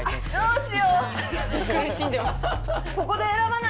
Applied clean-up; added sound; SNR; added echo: none; Drum kit; 9 dB; none.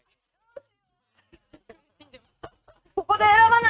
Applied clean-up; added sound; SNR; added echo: neural mask model RNNoise.